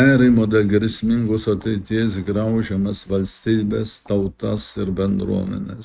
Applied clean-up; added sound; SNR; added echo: neural mask model RNNoise.